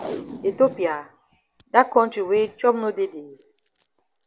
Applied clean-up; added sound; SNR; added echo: none; Packing tape, duct tape; 17 dB; none.